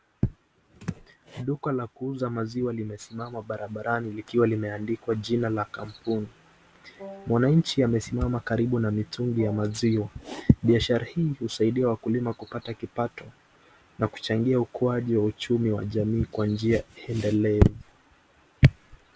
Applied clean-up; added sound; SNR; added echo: none; Wind instrument, woodwind instrument; 17 dB; none.